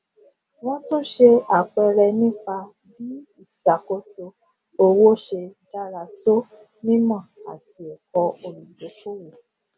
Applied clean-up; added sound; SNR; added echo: none; none; none; none.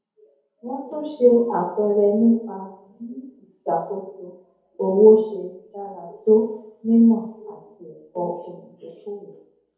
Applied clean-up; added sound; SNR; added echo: none; none; none; reverberation time 2.1 s.